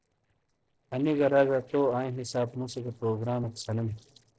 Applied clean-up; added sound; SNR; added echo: neural separator model SepFormer DNS4.